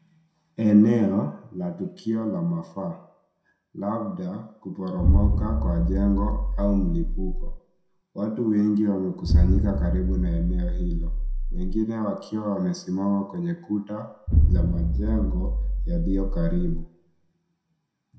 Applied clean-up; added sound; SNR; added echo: none; Explosion; -4 dB; reverberation time 0.5 s.